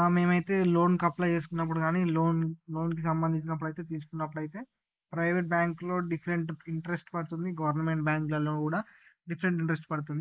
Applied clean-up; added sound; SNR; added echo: neural mask model Resemble Enhance denoiser.